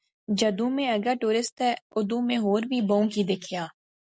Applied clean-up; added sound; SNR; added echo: none; none; none; none.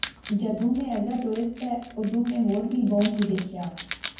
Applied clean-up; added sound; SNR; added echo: none; Wild animals; 12 dB; reverberation time 0.9 s.